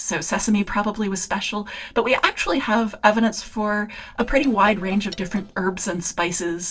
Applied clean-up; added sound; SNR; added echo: neural separator model SepFormer DNS4.